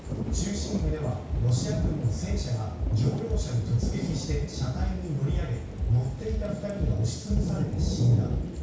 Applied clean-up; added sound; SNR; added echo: none; Thunder / Rain; 6 dB; reverberation time 0.6 s.